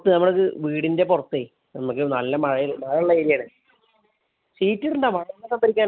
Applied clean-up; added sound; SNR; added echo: none; none; none; none.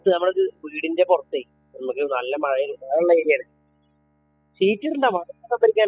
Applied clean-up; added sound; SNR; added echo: classical method spectral subtraction.